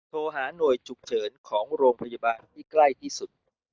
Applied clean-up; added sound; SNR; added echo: neural mask model DeepFilterNet 3.